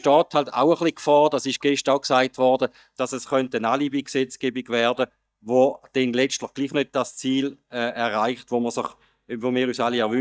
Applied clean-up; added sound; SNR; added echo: neural mask model DeepFilterNet 3.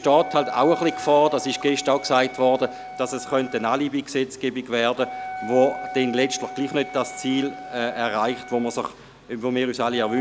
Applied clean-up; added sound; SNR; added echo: none; Wind instrument, woodwind instrument; 13 dB; none.